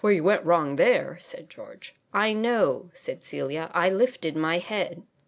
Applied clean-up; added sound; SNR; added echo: none; none; none; none.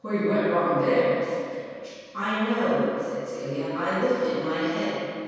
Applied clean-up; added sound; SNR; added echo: none; none; none; reverberation time 2.1 s.